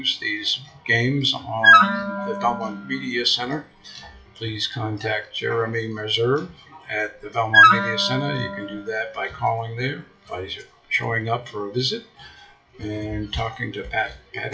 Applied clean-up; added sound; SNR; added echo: classical method WPE with log-MMSE.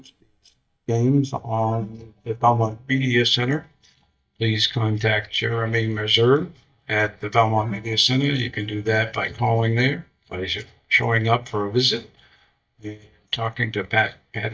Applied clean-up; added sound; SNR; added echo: neural mask model DeepFilterNet 3.